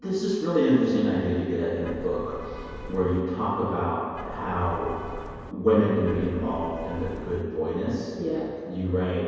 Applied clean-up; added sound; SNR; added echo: none; Vehicle horn, car horn, honking; 13 dB; reverberation time 2.2 s.